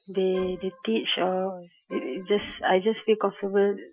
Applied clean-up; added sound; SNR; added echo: classical method Wiener filter.